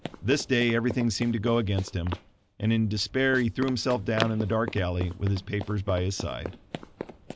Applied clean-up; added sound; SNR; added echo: none; Run; 12 dB; none.